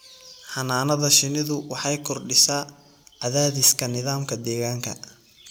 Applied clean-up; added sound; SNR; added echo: none; none; none; none.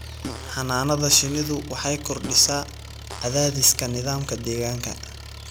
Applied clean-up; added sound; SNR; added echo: none; Engine + Fart; 12 dB; none.